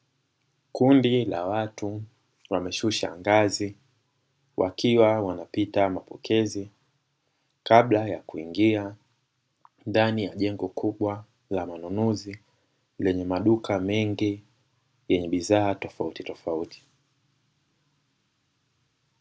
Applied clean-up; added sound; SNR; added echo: none; none; none; none.